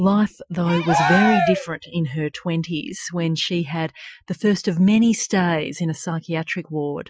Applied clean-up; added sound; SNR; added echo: classical method Wiener filter.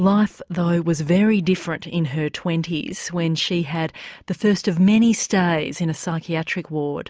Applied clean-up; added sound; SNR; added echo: none; none; none; none.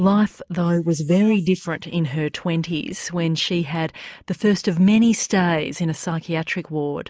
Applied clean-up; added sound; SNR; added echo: neural mask model Resemble Enhance denoiser.